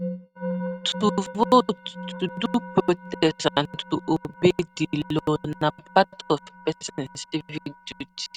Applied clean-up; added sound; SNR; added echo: neural mask model RNNoise.